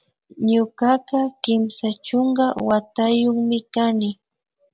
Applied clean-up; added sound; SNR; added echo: none; none; none; none.